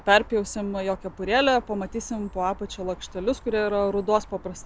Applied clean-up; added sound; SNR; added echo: none; none; none; none.